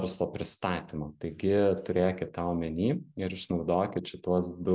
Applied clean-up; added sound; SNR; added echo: none; none; none; none.